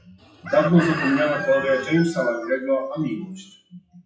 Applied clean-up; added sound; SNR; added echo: classical method WPE with log-MMSE.